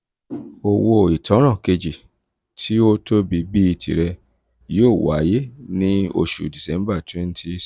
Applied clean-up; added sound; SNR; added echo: none; none; none; none.